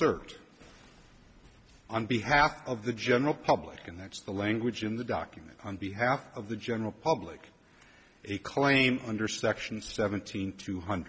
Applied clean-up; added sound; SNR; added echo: none; none; none; none.